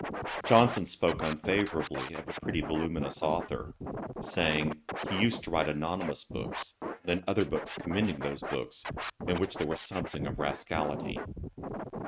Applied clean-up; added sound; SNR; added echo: neural mask model RNNoise.